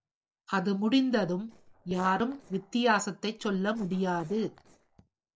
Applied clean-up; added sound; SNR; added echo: neural separator model SepFormer DNS4.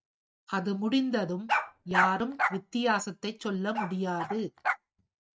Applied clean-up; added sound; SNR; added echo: neural mask model RNNoise.